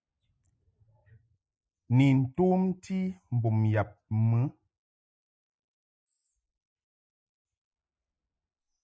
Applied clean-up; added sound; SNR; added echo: neural mask model Resemble Enhance denoiser.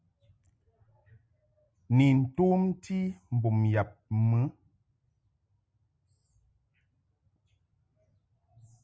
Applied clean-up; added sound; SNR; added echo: none; none; none; none.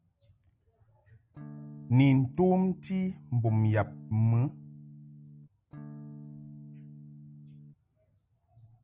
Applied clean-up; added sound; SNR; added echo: none; Electric guitar / Strum; 16 dB; none.